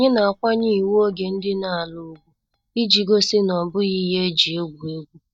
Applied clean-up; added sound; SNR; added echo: neural mask model DeepFilterNet 3.